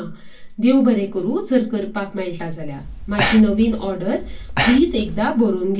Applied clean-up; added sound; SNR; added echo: none; Breathing; 7 dB; reverberation time 0.2 s.